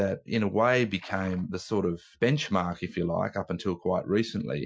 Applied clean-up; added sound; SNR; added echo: classical method Wiener filter.